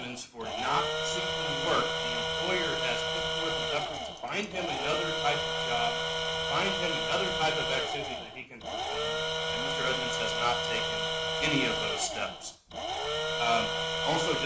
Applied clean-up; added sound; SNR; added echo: none; Tools; -2 dB; reverberation time 0.4 s.